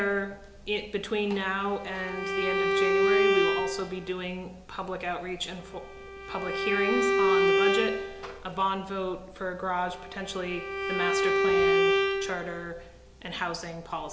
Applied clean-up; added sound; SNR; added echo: none; Bowed string instrument; -4 dB; none.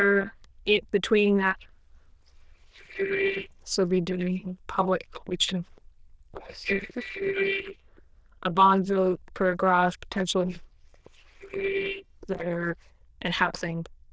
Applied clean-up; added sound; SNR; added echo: neural diffusion model UNIVERSE++.